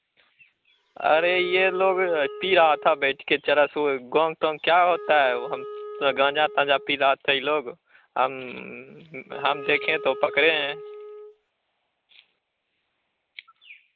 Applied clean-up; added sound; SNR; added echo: none; Wind instrument, woodwind instrument; 14 dB; none.